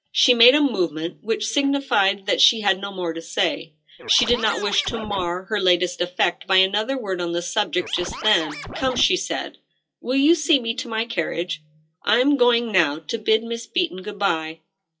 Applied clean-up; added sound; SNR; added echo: classical method WPE with log-MMSE.